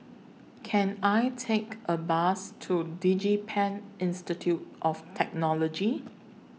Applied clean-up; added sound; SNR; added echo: none; none; none; none.